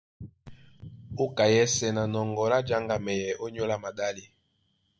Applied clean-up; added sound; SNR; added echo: none; Bass guitar; 16 dB; none.